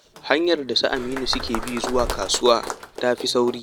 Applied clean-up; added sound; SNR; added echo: none; Applause + Breathing; 9 dB; none.